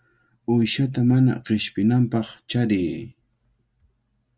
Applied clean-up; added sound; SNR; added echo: none; none; none; none.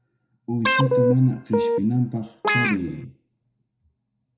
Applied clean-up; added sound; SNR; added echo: none; Guitar; -2 dB; reverberation time 0.5 s.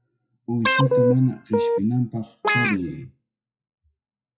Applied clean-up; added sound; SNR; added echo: classical method WPE with log-MMSE.